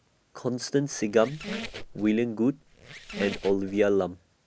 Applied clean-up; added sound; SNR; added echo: none; Squeak; 12 dB; none.